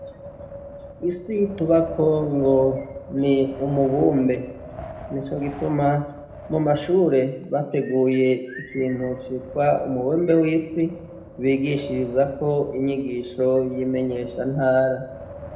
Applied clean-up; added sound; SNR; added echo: none; Wind; 16 dB; reverberation time 0.8 s.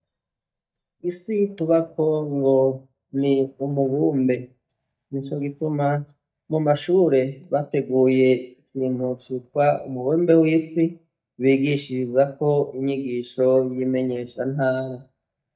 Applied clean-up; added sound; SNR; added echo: neural mask model DeepFilterNet 3.